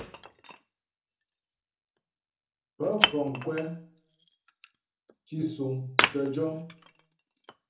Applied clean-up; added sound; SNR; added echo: none; Wood; 0 dB; reverberation time 0.6 s.